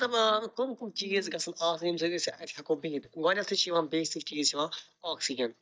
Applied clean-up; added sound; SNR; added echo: neural mask model DeepFilterNet 3.